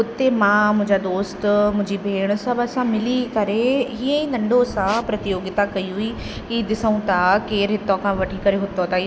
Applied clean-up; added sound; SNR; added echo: none; none; none; none.